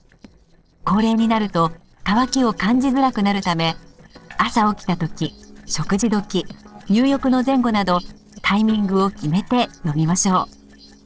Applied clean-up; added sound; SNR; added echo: neural separator model SepFormer DNS4.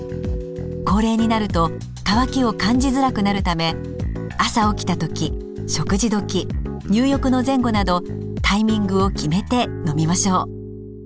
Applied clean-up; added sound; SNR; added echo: none; none; none; none.